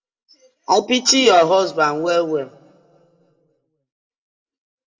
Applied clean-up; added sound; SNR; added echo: none; none; none; reverberation time 1.0 s.